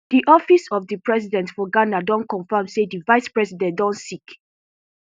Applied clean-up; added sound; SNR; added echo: none; none; none; none.